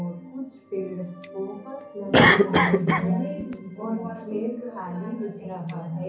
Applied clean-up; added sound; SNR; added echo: none; Cough; -3 dB; reverberation time 0.6 s.